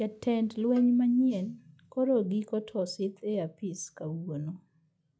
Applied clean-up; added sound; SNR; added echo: classical method log-MMSE.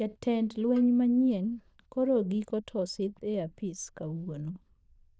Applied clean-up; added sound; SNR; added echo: neural diffusion model UNIVERSE++.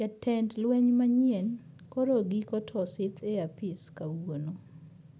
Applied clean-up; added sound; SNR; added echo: none; none; none; none.